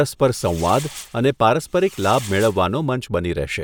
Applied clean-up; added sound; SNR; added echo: none; Fireworks; 19 dB; none.